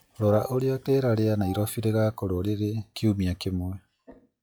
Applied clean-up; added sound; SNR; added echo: classical method log-MMSE.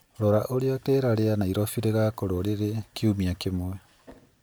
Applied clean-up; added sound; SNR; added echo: none; none; none; none.